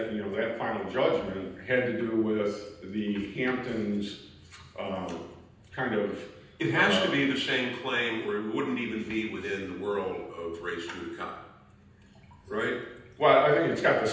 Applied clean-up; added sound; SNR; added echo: none; none; none; reverberation time 0.9 s.